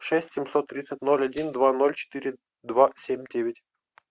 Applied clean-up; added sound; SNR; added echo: neural mask model RNNoise.